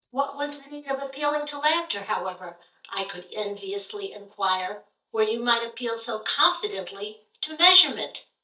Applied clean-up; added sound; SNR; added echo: neural mask model DeepFilterNet 3.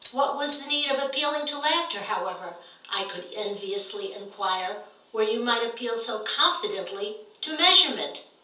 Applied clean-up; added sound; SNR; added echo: none; Rattle (instrument); 1 dB; reverberation time 0.5 s.